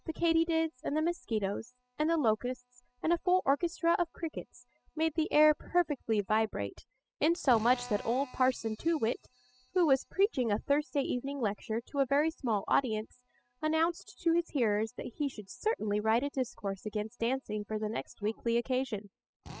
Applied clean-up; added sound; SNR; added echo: classical method spectral subtraction.